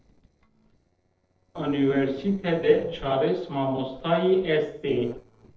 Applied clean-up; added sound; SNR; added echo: neural separator model SepFormer DNS4.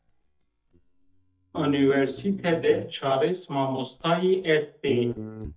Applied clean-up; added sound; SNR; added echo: neural mask model DeepFilterNet 3.